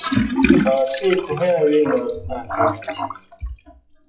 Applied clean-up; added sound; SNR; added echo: classical method WPE with log-MMSE.